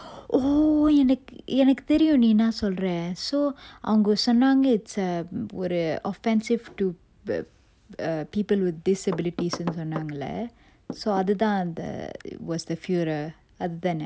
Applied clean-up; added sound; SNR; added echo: none; Knock / Wood; 15 dB; none.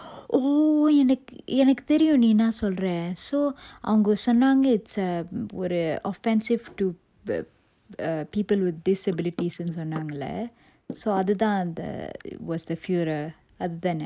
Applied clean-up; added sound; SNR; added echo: neural mask model Resemble Enhance denoiser.